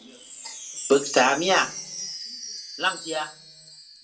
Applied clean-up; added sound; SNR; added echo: none; Wind chime; 10 dB; reverberation time 0.2 s.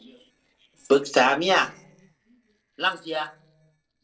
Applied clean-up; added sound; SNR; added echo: neural separator model SepFormer DNS4.